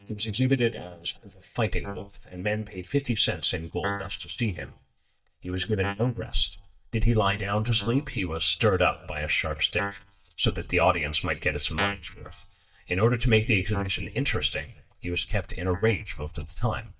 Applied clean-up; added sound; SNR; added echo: neural mask model DeepFilterNet 3.